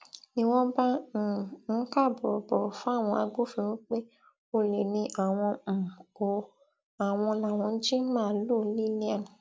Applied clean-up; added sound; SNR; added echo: none; none; none; none.